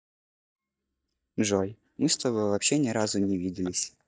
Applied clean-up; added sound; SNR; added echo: neural mask model DeepFilterNet 3.